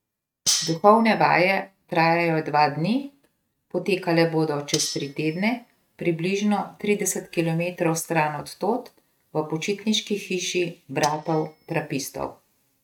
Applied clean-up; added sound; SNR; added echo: neural mask model RNNoise.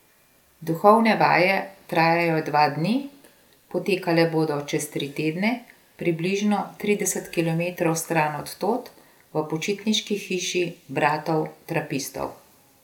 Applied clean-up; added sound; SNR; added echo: none; none; none; none.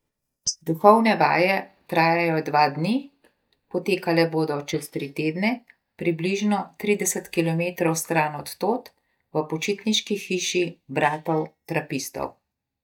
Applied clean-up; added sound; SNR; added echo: neural mask model DeepFilterNet 3.